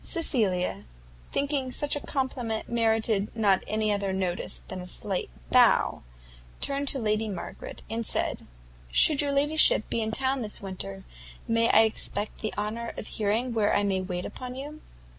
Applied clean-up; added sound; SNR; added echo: none; none; none; none.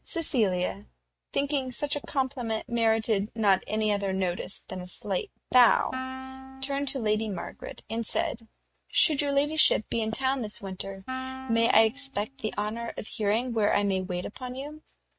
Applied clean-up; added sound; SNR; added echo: neural mask model RNNoise.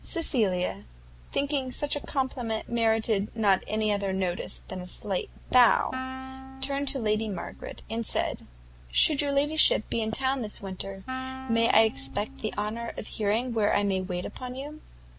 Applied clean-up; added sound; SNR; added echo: none; Wind instrument, woodwind instrument; 12 dB; none.